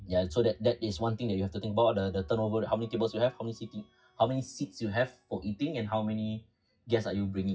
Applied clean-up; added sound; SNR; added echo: classical method WPE with log-MMSE.